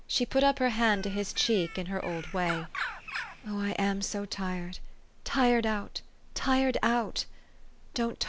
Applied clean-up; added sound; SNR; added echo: none; Bird; 11 dB; none.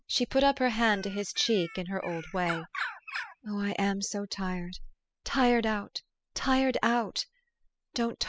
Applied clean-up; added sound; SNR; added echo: classical method spectral subtraction.